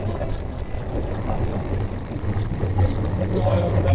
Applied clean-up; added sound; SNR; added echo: neural separator model SepFormer DNS4.